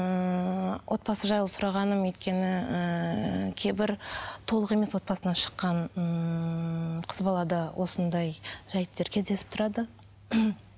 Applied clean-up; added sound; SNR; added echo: none; none; none; none.